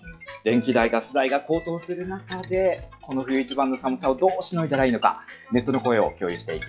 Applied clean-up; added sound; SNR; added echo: classical method log-MMSE.